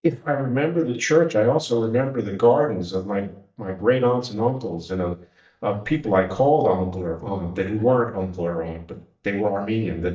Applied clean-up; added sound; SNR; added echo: neural mask model DeepFilterNet 3.